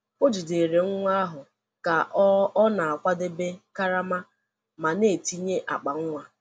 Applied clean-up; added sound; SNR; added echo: none; none; none; none.